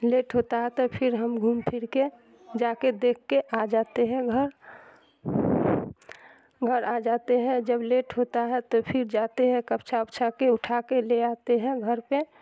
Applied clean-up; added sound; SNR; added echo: none; none; none; none.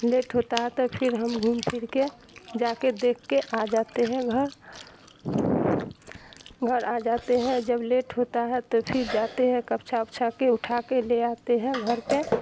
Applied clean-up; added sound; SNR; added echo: none; Chewing, mastication; 14 dB; none.